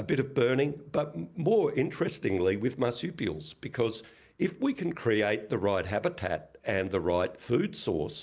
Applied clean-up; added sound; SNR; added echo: none; none; none; none.